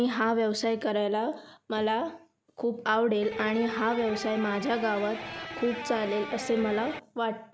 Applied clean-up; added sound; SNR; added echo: none; Electric guitar; 9 dB; none.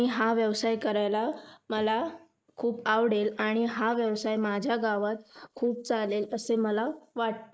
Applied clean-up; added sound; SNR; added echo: neural mask model Resemble Enhance denoiser.